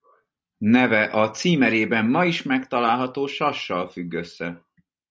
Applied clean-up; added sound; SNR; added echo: none; none; none; none.